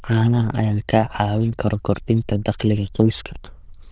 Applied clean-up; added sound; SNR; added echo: neural diffusion model UNIVERSE++.